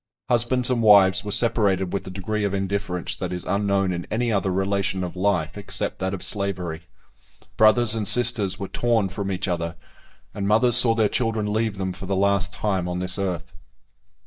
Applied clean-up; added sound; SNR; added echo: neural mask model DeepFilterNet 3.